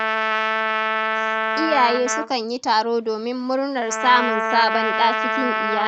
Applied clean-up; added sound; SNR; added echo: neural mask model RNNoise.